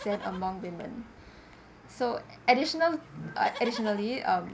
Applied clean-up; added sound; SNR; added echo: none; Livestock, farm animals, working animals; 17 dB; none.